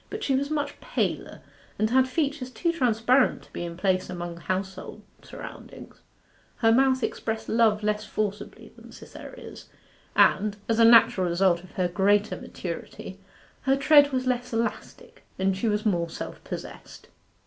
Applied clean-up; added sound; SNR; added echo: none; none; none; none.